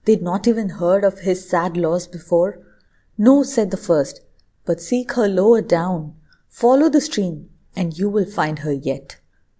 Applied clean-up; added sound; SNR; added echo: none; none; none; none.